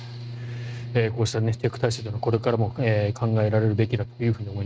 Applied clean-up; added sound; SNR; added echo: neural mask model RNNoise.